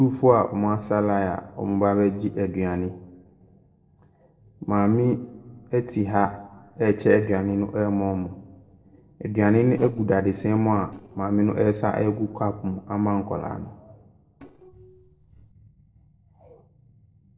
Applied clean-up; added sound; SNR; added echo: neural separator model SepFormer DNS4.